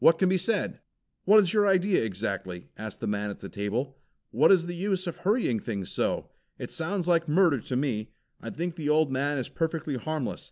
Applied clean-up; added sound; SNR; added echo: none; none; none; none.